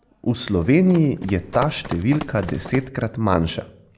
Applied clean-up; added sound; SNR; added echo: none; Run; 13 dB; none.